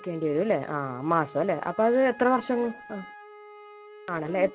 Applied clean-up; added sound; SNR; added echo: none; Wind instrument, woodwind instrument; 19 dB; none.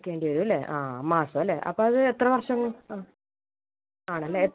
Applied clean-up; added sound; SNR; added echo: none; none; none; none.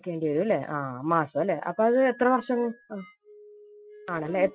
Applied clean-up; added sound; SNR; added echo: classical method Wiener filter.